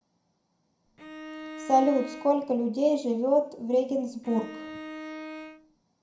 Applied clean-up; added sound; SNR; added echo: none; Bowed string instrument; 12 dB; reverberation time 0.5 s.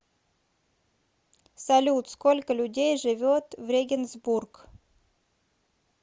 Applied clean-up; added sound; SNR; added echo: none; none; none; none.